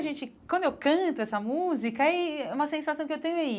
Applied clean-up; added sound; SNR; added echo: none; none; none; none.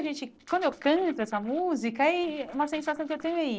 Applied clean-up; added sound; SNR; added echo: neural separator model SepFormer DNS4.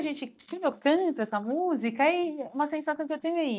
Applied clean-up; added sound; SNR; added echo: neural mask model DeepFilterNet 3.